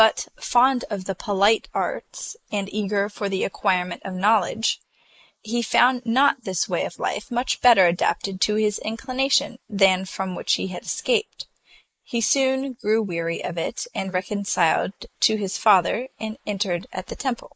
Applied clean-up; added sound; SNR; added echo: neural mask model Resemble Enhance denoiser.